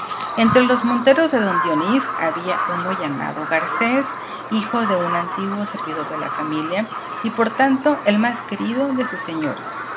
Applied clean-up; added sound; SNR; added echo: none; Bird vocalization, bird call, bird song; 5 dB; none.